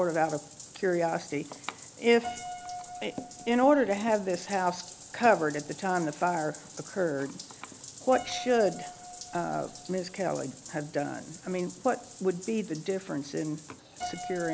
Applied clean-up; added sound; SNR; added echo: none; Piano + Bathtub (filling or washing); 14 dB; none.